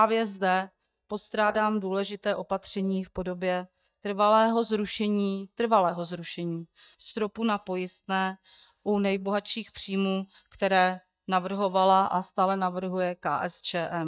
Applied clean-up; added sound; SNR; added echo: neural mask model DeepFilterNet 3.